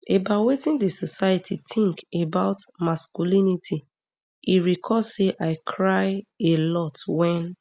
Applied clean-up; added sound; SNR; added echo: none; none; none; none.